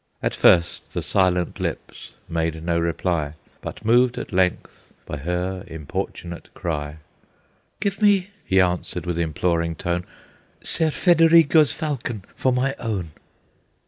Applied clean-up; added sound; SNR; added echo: none; none; none; none.